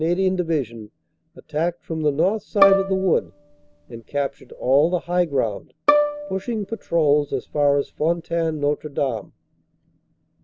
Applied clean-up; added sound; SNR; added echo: none; Bowed string instrument; 4 dB; none.